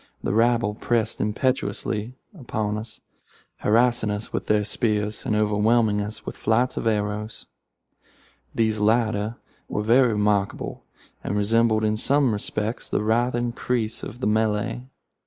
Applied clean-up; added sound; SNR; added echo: neural mask model Resemble Enhance denoiser.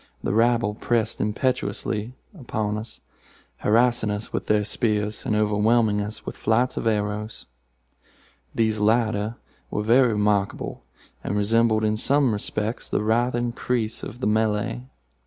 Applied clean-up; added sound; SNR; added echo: none; none; none; none.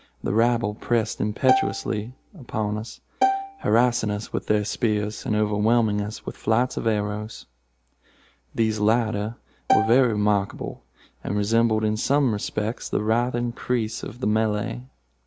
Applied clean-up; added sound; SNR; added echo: none; Bowed string instrument; 2 dB; none.